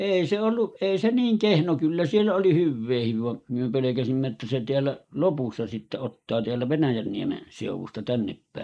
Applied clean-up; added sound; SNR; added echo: neural mask model Resemble Enhance denoiser.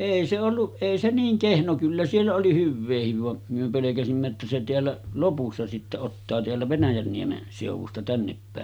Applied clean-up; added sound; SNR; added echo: none; none; none; none.